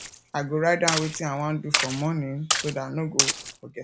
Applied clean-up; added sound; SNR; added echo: none; Splash, splatter; 2 dB; none.